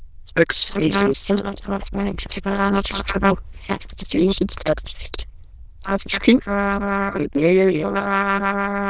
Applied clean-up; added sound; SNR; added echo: neural diffusion model UNIVERSE++.